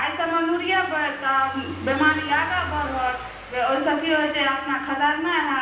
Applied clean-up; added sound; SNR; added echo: none; Car passing by / Engine; 16 dB; reverberation time 0.9 s.